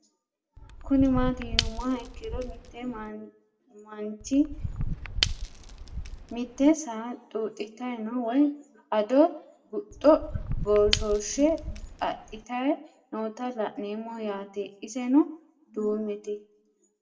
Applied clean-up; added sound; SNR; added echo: none; Shatter / Crushing; 5 dB; reverberation time 0.4 s.